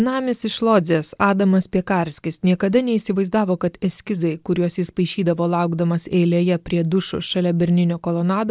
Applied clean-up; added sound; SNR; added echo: none; none; none; none.